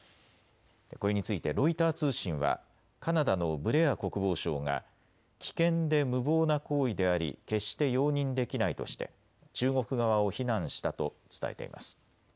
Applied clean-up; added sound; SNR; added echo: none; none; none; none.